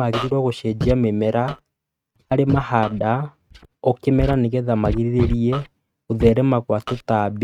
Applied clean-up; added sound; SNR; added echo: neural mask model RNNoise.